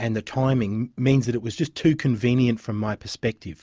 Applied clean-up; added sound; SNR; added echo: none; none; none; none.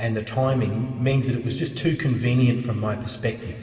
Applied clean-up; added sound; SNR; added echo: none; none; none; reverberation time 2.3 s.